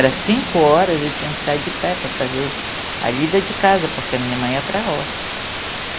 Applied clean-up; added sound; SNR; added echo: none; Water; 6 dB; none.